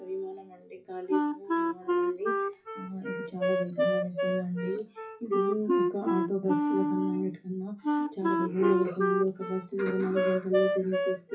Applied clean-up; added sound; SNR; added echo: classical method WPE with log-MMSE.